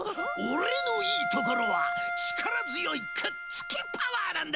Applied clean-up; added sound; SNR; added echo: none; Wind instrument, woodwind instrument; 1 dB; none.